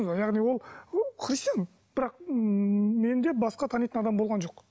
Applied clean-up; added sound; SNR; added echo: none; none; none; none.